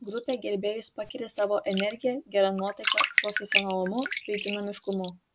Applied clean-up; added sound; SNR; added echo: none; Bathtub (filling or washing); 3 dB; none.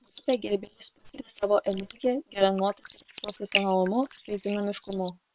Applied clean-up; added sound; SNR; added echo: neural separator model SepFormer WHAM!.